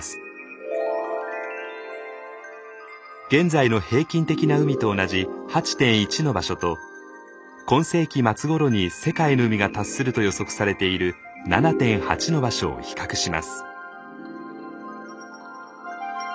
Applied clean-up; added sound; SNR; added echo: none; none; none; none.